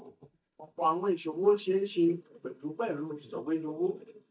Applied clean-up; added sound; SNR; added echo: neural mask model DeepFilterNet 3.